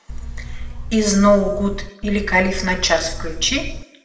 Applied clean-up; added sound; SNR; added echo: none; Buzz; 8 dB; reverberation time 0.7 s.